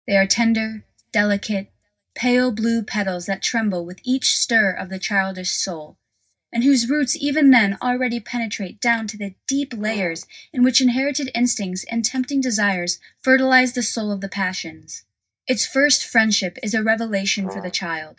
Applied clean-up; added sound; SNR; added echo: neural mask model DeepFilterNet 3.